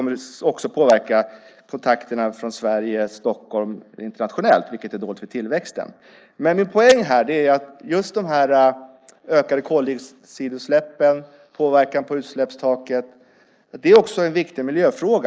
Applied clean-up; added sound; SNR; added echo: neural mask model Resemble Enhance denoiser.